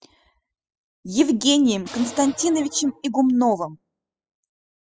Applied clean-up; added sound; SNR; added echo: classical method spectral subtraction.